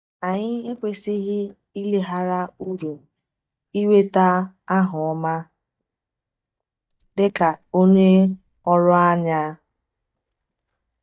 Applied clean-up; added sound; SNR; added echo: neural mask model DeepFilterNet 3.